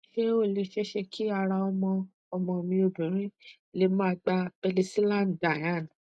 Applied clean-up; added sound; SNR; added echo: none; none; none; none.